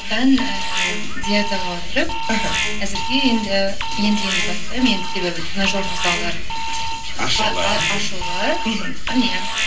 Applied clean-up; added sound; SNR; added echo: none; Alarm; -2 dB; reverberation time 0.3 s.